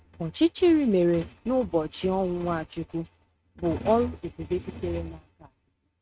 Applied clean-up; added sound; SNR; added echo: neural mask model RNNoise.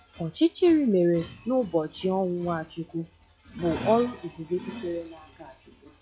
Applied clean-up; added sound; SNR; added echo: classical method log-MMSE.